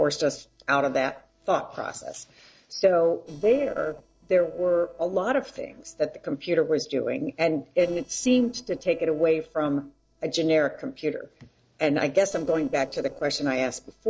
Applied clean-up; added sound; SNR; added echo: neural separator model SepFormer DNS4.